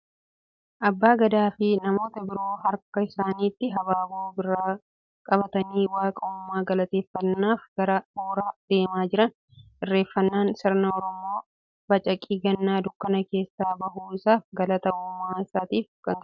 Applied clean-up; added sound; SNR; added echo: none; none; none; none.